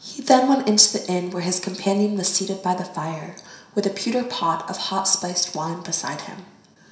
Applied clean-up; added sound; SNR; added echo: none; none; none; reverberation time 0.7 s.